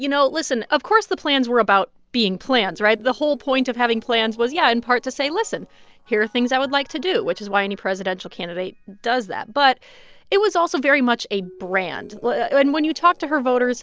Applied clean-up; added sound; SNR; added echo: neural separator model SepFormer DNS4.